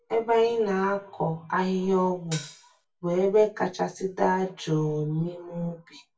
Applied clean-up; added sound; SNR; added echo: none; Hi-hat; 14 dB; reverberation time 0.2 s.